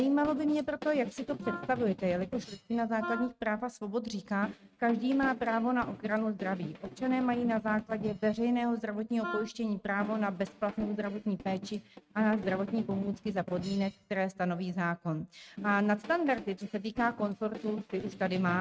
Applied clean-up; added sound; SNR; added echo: neural mask model RNNoise.